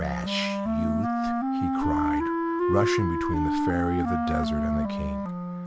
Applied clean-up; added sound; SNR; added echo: none; Wind instrument, woodwind instrument; -5 dB; none.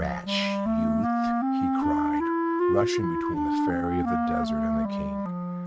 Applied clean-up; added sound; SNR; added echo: neural mask model RNNoise.